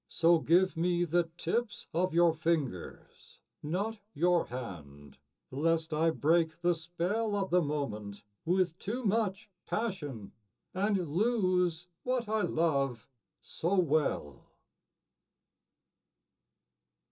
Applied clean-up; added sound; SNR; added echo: none; none; none; reverberation time 0.2 s.